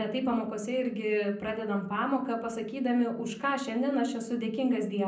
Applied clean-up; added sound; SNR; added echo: none; none; none; reverberation time 0.6 s.